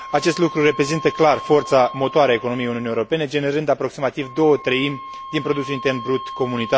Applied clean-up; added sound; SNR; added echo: none; Wind instrument, woodwind instrument; 14 dB; none.